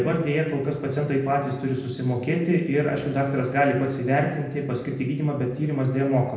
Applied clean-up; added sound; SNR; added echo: none; none; none; reverberation time 0.9 s.